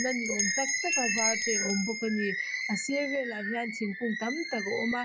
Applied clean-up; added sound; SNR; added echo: none; Bird + Bell; 0 dB; none.